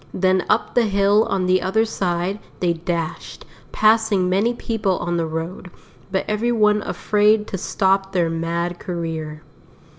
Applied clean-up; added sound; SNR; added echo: none; none; none; none.